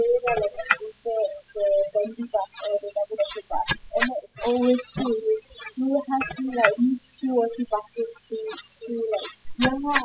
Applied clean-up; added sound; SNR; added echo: classical method spectral subtraction.